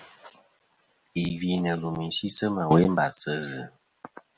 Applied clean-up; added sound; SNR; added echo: none; none; none; none.